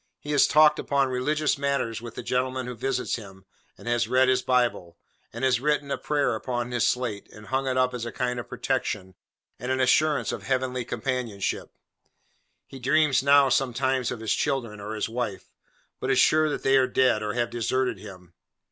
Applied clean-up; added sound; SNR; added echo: none; none; none; none.